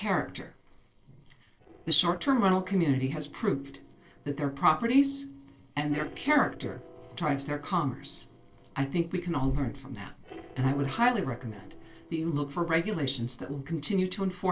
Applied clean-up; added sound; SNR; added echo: neural separator model SepFormer DNS4.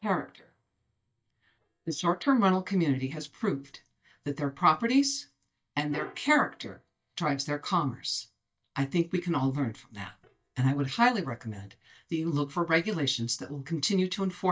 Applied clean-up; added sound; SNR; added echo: neural mask model DeepFilterNet 3.